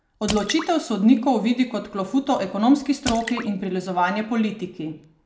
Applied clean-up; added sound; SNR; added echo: none; Drip / Splash, splatter; 15 dB; none.